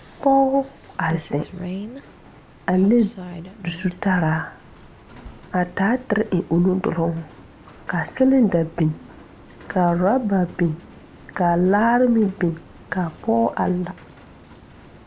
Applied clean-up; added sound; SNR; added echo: none; Rain; 18 dB; none.